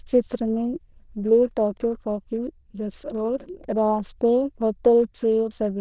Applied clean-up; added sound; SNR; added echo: neural diffusion model UNIVERSE++.